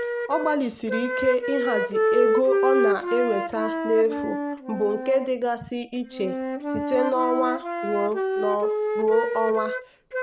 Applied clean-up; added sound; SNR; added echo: none; Wind instrument, woodwind instrument; 1 dB; none.